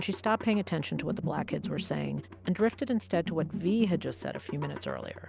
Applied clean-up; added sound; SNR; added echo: none; none; none; none.